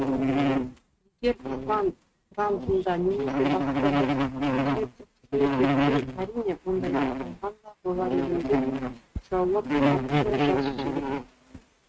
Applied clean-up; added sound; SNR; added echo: neural mask model RNNoise.